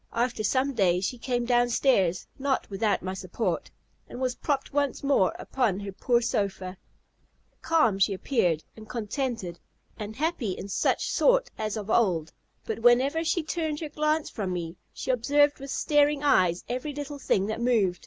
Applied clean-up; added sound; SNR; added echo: none; none; none; none.